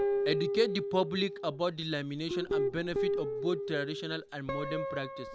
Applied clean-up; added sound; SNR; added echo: none; Guitar; 0 dB; none.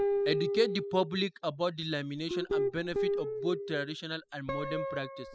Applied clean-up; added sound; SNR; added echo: classical method spectral subtraction.